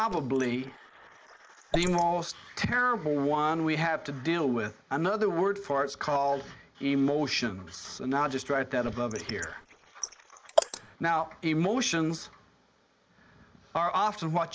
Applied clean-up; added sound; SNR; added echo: neural mask model Resemble Enhance denoiser.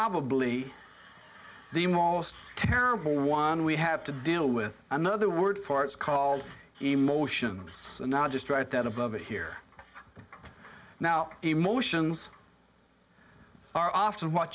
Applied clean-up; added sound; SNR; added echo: none; none; none; none.